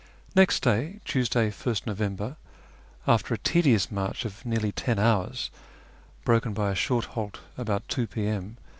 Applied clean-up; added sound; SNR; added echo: none; none; none; none.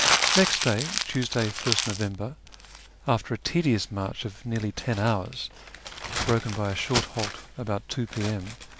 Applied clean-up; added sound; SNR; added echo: none; Crumpling, crinkling; 3 dB; none.